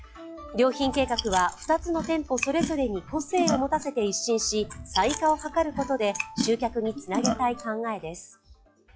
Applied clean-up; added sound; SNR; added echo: classical method log-MMSE.